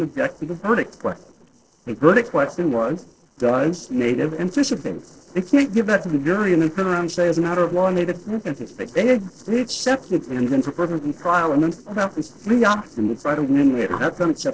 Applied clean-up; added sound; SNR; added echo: neural separator model SepFormer DNS4.